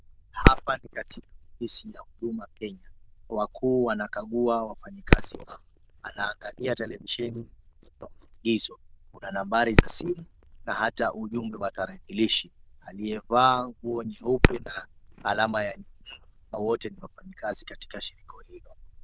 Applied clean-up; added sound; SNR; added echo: neural diffusion model UNIVERSE++.